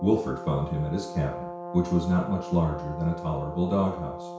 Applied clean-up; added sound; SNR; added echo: none; Brass instrument; 10 dB; reverberation time 0.6 s.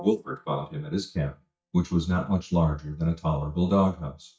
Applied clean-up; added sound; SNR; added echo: neural mask model DeepFilterNet 3.